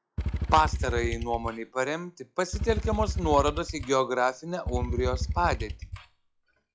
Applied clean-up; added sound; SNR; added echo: classical method log-MMSE.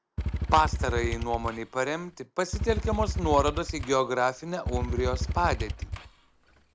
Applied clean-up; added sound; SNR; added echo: none; Motorcycle / Engine; 3 dB; none.